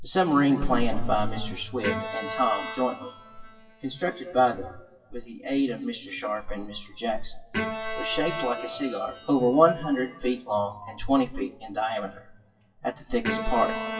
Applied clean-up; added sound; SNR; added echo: classical method WPE with log-MMSE.